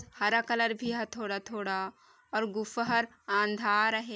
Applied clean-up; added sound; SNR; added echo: none; none; none; none.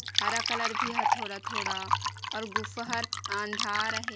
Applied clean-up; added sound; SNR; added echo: none; Fill (with liquid); -4 dB; none.